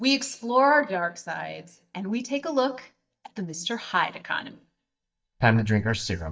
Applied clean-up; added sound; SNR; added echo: neural mask model DeepFilterNet 3.